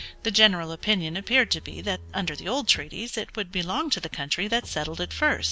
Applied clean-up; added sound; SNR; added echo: none; Motor vehicle (road); 19 dB; none.